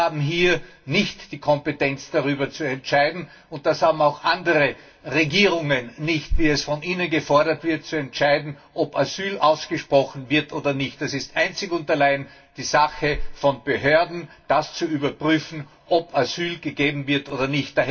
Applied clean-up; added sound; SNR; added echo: none; none; none; reverberation time 0.2 s.